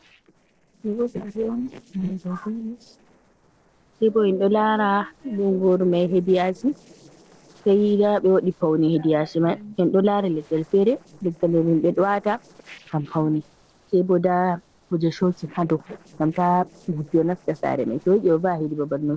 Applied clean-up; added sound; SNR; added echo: neural separator model SepFormer DNS4.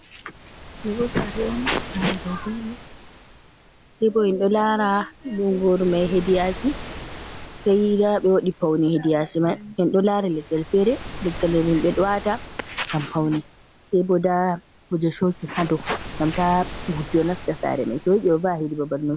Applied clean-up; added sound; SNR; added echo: none; Waves, surf; 15 dB; none.